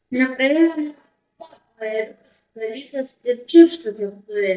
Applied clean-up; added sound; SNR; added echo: neural mask model DeepFilterNet 3.